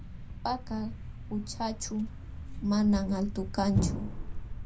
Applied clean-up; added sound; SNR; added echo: none; Thump, thud; 4 dB; reverberation time 0.2 s.